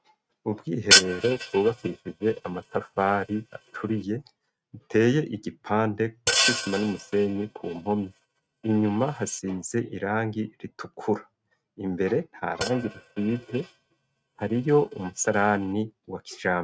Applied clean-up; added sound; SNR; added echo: neural mask model RNNoise.